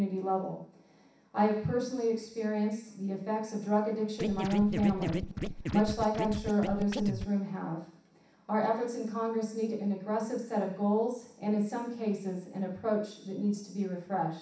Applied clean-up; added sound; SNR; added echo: none; Scratching (performance technique); 4 dB; reverberation time 0.7 s.